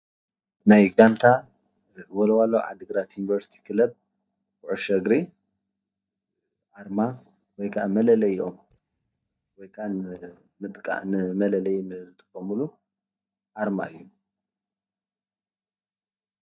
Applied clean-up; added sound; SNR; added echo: neural mask model DeepFilterNet 3.